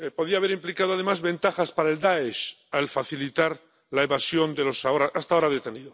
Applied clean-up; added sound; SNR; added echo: none; none; none; none.